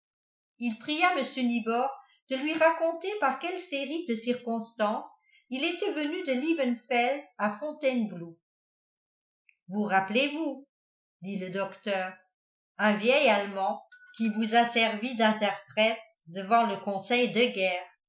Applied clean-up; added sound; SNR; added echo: classical method Wiener filter.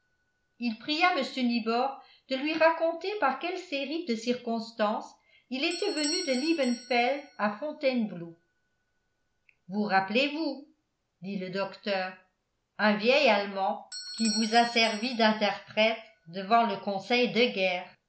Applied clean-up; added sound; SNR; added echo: none; Bell / Doorbell; 16 dB; none.